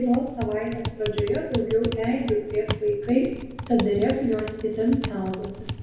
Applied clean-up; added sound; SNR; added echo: none; Typing; 8 dB; reverberation time 0.9 s.